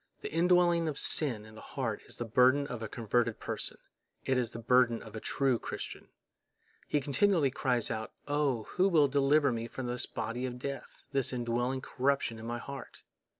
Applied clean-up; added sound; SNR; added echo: none; none; none; none.